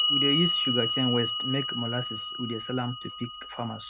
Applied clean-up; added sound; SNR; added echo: none; Clock; -3 dB; none.